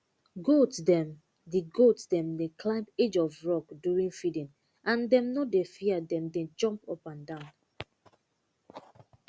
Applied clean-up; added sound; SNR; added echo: none; none; none; none.